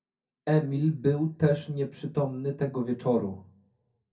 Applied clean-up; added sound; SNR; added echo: none; none; none; reverberation time 0.3 s.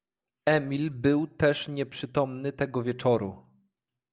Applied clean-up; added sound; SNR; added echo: none; none; none; none.